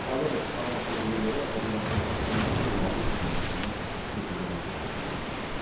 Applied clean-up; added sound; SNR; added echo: none; Waves, surf; -4 dB; reverberation time 0.7 s.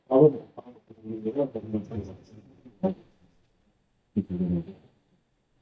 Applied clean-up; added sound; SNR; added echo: neural mask model DeepFilterNet 3.